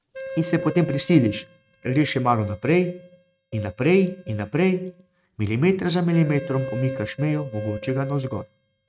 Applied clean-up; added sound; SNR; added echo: neural mask model RNNoise.